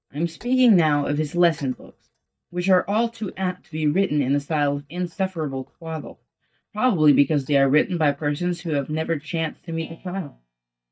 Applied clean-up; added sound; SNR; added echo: neural mask model DeepFilterNet 3.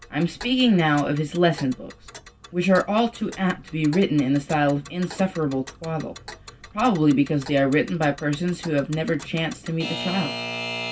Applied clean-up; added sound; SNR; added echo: none; Alarm / Clock; 15 dB; reverberation time 0.2 s.